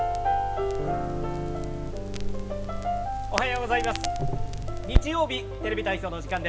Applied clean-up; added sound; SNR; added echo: none; Crackle; 1 dB; reverberation time 2.7 s.